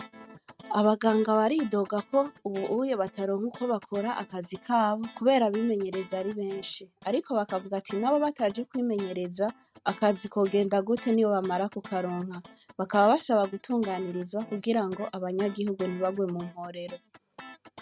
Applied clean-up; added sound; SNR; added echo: neural mask model RNNoise.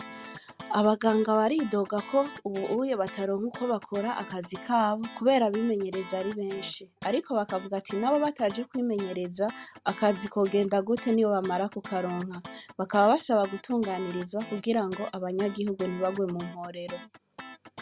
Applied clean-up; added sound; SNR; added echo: none; Guitar; 17 dB; none.